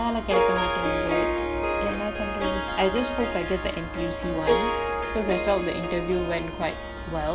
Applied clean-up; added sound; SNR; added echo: none; Harp; -1 dB; none.